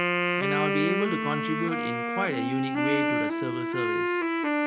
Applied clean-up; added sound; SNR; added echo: none; Wind instrument, woodwind instrument; -5 dB; none.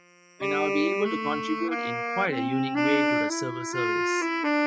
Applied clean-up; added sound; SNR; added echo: classical method spectral subtraction.